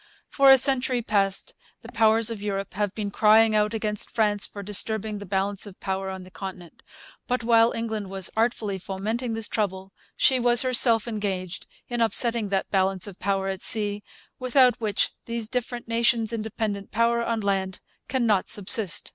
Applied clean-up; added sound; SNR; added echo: none; none; none; none.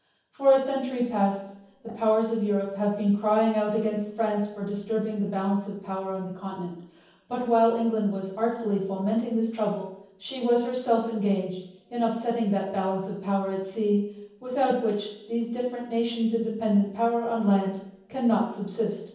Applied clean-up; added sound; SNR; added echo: none; none; none; reverberation time 0.9 s.